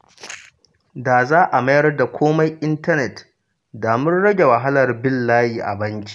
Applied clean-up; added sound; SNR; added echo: none; none; none; none.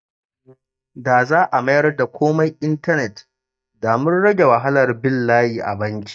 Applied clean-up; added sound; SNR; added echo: neural mask model DeepFilterNet 3.